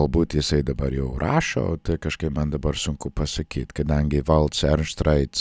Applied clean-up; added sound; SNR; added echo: none; none; none; none.